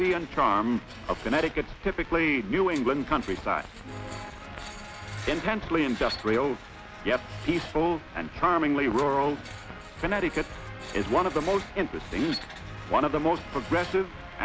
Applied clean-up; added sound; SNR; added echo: none; Screech; 17 dB; none.